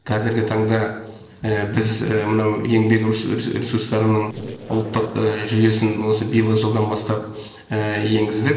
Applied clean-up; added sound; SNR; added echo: neural separator model SepFormer DNS4.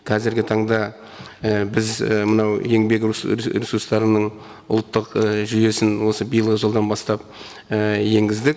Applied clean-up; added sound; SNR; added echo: none; none; none; none.